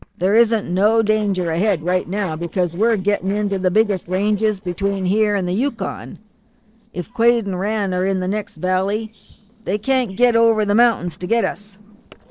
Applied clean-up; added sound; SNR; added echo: neural separator model SepFormer DNS4.